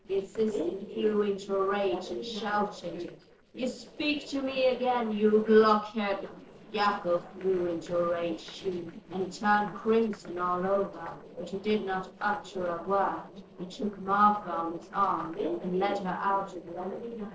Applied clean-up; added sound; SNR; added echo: neural separator model SepFormer DNS4.